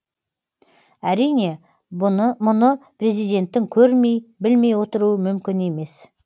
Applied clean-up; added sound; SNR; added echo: none; none; none; none.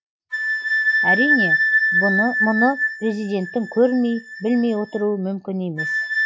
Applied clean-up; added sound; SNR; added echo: classical method log-MMSE.